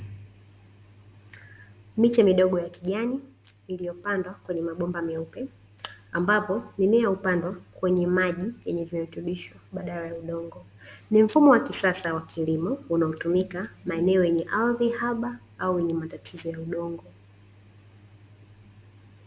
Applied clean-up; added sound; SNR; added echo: none; none; none; none.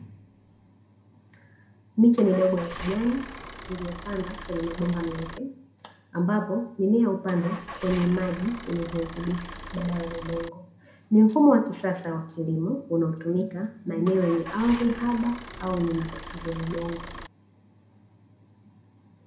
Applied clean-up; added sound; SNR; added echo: none; Idling / Engine starting / Motor vehicle (road); 12 dB; reverberation time 0.4 s.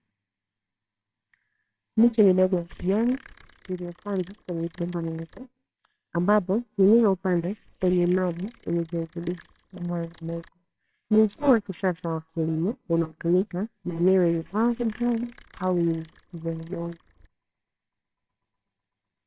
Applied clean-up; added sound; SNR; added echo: neural separator model SepFormer WHAMR!.